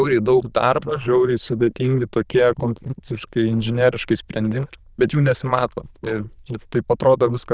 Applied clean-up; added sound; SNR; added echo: neural diffusion model UNIVERSE++.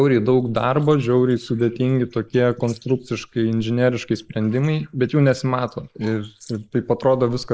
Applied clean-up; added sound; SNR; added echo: neural mask model Resemble Enhance denoiser.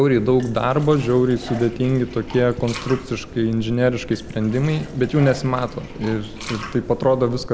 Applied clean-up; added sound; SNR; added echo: none; Liquid; 14 dB; none.